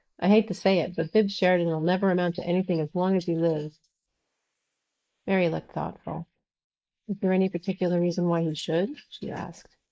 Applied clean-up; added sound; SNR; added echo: neural mask model Resemble Enhance denoiser.